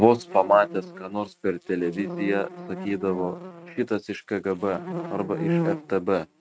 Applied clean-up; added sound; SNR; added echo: neural mask model RNNoise.